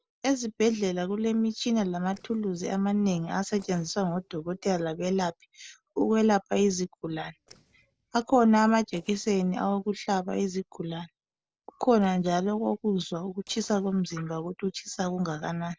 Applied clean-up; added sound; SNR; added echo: neural separator model SepFormer DNS4.